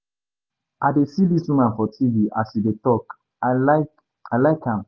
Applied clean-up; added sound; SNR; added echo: none; none; none; none.